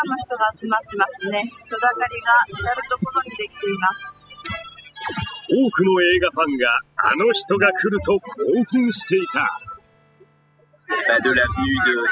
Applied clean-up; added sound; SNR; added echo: classical method spectral subtraction.